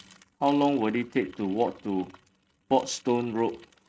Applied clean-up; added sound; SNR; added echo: neural mask model RNNoise.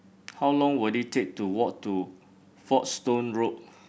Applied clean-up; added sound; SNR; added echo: none; none; none; none.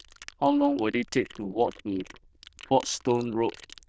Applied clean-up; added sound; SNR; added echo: neural diffusion model UNIVERSE++.